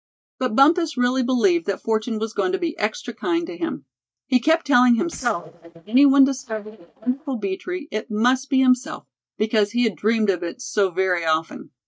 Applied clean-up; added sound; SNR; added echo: neural mask model DeepFilterNet 3.